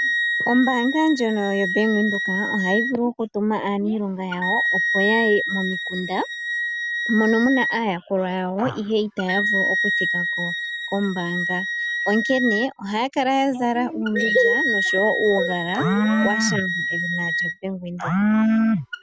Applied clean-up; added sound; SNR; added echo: none; Wind instrument, woodwind instrument; 3 dB; none.